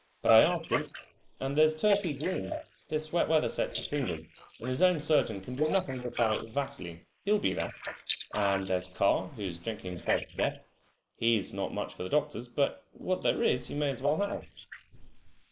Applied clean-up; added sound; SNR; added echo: neural mask model Resemble Enhance denoiser.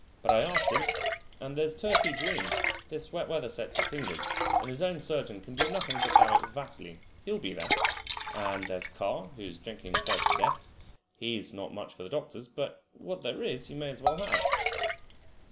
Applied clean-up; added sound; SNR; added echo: none; Liquid; -5 dB; none.